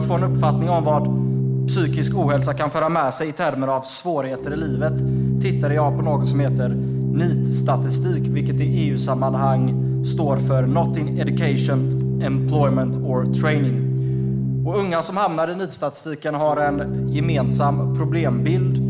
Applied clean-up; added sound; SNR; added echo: none; Organ; -3 dB; none.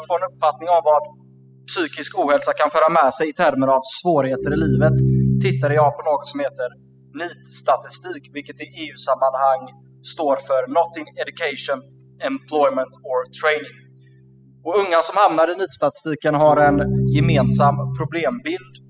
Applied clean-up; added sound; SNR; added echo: classical method spectral subtraction.